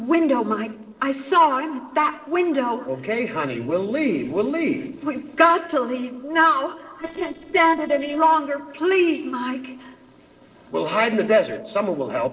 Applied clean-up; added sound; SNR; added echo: neural separator model SepFormer DNS4.